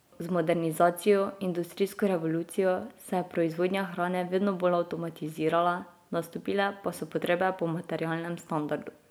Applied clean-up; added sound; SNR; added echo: none; none; none; none.